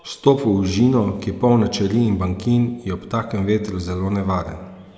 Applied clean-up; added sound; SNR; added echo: none; none; none; none.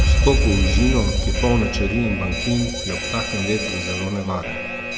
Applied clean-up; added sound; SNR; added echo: none; Alarm; -2 dB; none.